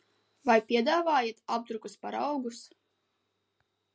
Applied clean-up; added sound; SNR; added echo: none; none; none; none.